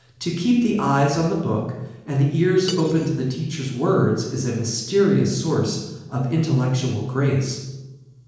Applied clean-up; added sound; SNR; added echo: neural separator model SepFormer DNS4.